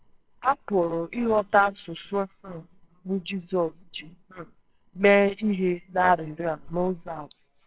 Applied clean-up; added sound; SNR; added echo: neural separator model SepFormer WHAMR!.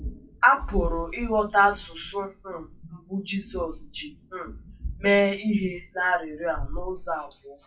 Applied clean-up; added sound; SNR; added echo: classical method WPE with log-MMSE.